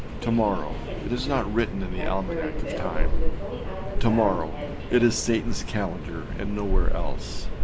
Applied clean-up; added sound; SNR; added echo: none; Subway, metro, underground; -3 dB; none.